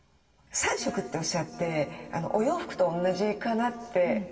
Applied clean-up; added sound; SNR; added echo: none; Wind instrument, woodwind instrument; 16 dB; reverberation time 2.6 s.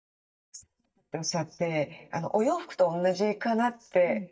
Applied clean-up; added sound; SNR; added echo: neural mask model DeepFilterNet 3.